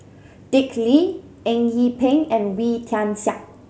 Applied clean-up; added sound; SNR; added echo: none; none; none; none.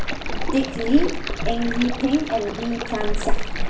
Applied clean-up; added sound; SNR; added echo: none; Stream; -2 dB; reverberation time 0.8 s.